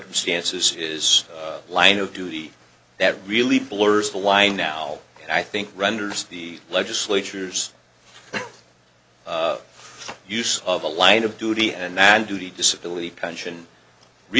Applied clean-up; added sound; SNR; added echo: none; none; none; none.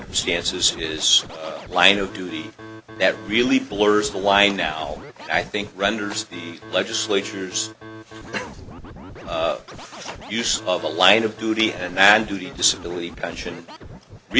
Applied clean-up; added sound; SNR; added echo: none; Scratching (performance technique); 16 dB; none.